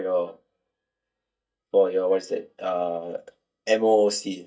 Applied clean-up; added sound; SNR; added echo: neural mask model DeepFilterNet 3.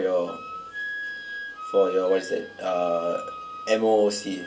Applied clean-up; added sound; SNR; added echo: none; Wind instrument, woodwind instrument; 11 dB; reverberation time 0.2 s.